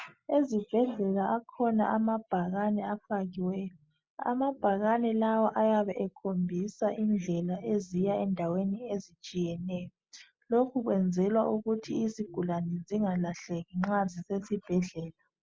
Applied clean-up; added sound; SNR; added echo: none; none; none; none.